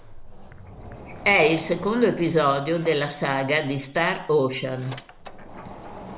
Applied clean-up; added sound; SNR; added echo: none; Sliding door; 17 dB; none.